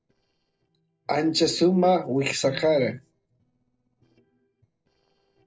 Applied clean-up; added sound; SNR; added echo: neural separator model SepFormer DNS4.